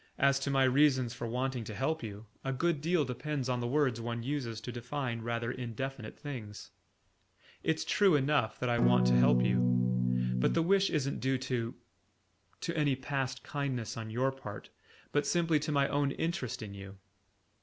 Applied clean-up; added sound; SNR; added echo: none; Electric guitar / Strum; -5 dB; none.